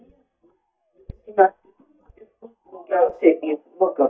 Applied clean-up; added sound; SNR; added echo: neural mask model DeepFilterNet 3.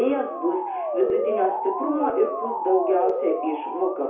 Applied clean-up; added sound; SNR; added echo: none; Motor vehicle (road) / Siren; 3 dB; reverberation time 0.6 s.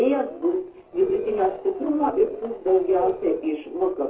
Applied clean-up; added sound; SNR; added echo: neural separator model SepFormer DNS4.